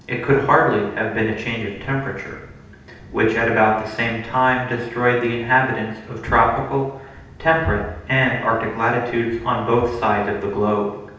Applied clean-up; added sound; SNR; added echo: none; none; none; reverberation time 0.8 s.